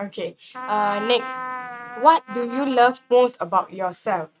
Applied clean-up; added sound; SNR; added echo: neural mask model RNNoise.